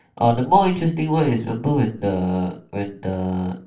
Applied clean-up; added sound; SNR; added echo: none; none; none; reverberation time 0.3 s.